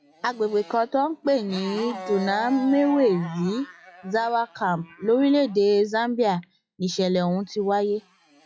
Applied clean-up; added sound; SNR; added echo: classical method log-MMSE.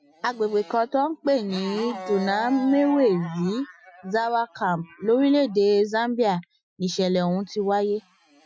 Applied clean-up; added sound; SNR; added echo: classical method Wiener filter.